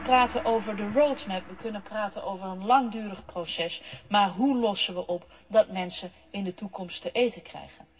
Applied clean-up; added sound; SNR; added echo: none; Gong; 20 dB; reverberation time 0.4 s.